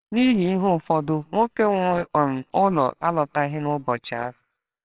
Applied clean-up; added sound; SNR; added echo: neural separator model SepFormer WHAMR!.